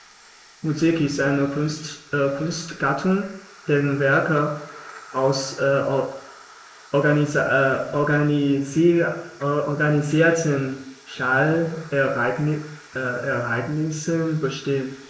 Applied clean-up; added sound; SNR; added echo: neural mask model Resemble Enhance denoiser.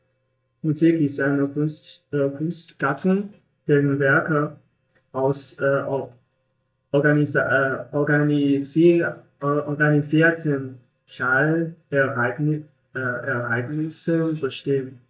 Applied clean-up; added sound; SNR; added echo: neural mask model DeepFilterNet 3.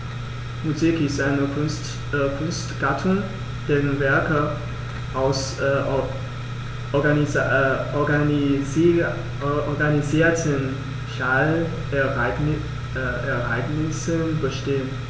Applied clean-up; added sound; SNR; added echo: none; none; none; none.